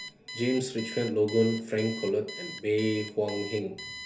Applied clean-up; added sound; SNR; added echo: none; Alarm; 13 dB; reverberation time 0.3 s.